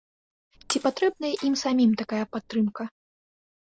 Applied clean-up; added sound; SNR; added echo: none; Shatter; 15 dB; none.